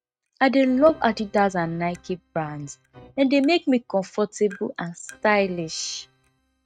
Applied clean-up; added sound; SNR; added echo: neural mask model RNNoise.